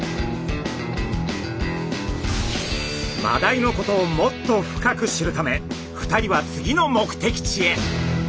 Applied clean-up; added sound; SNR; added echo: none; none; none; none.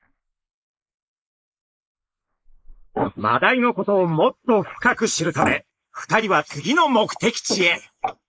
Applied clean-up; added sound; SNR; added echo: neural mask model Resemble Enhance denoiser.